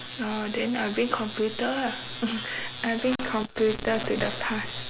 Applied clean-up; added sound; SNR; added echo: none; none; none; none.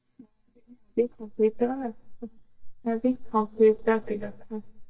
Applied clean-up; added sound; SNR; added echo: neural mask model DeepFilterNet 3.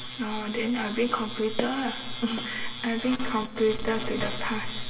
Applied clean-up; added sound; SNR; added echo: none; Walk, footsteps; 14 dB; reverberation time 2.0 s.